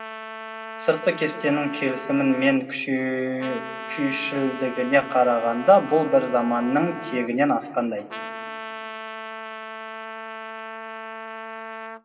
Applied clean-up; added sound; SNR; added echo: none; Trumpet; 11 dB; reverberation time 1.7 s.